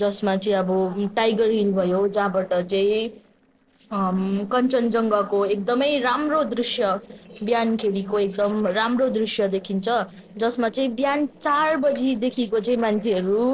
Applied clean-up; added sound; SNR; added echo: neural separator model SepFormer DNS4.